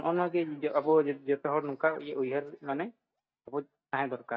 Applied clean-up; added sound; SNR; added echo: neural mask model DeepFilterNet 3.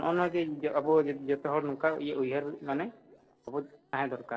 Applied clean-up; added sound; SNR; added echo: neural separator model SepFormer DNS4.